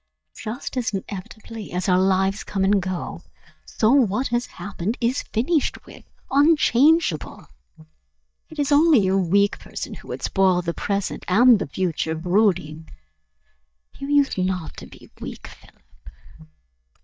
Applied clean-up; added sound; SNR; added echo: neural mask model DeepFilterNet 3.